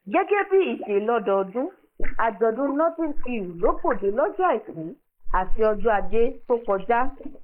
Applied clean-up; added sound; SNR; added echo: neural mask model Resemble Enhance denoiser.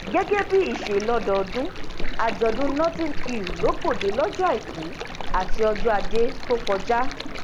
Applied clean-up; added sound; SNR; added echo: none; Stream; 1 dB; none.